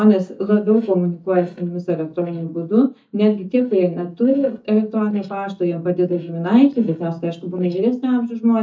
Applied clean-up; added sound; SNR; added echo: neural mask model DeepFilterNet 3.